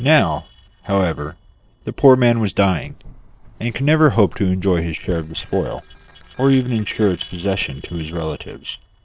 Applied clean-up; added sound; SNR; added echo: neural separator model SepFormer DNS4.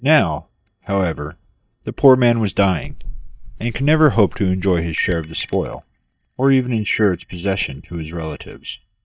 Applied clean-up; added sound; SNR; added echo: neural mask model DeepFilterNet 3.